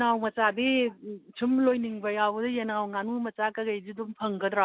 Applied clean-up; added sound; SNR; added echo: none; none; none; none.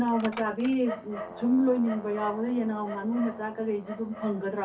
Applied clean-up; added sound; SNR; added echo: none; Dog; 13 dB; reverberation time 0.3 s.